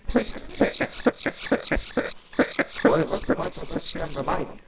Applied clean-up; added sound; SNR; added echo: neural separator model SepFormer WHAMR!.